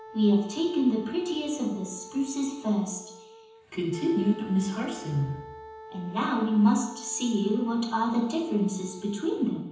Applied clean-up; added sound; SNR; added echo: none; Wind instrument, woodwind instrument; 18 dB; reverberation time 0.9 s.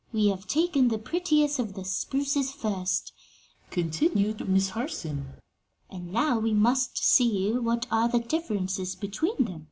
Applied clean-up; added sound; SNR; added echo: none; none; none; none.